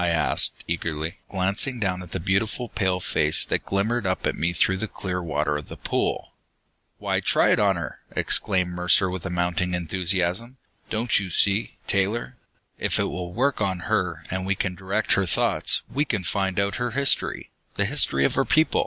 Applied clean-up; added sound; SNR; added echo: none; none; none; none.